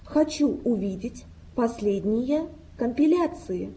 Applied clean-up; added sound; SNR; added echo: none; none; none; none.